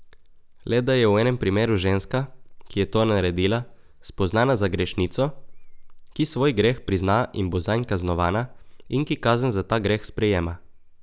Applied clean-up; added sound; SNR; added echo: none; none; none; none.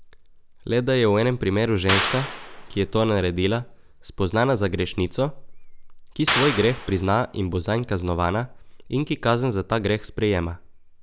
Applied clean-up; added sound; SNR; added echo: none; Clapping; 8 dB; none.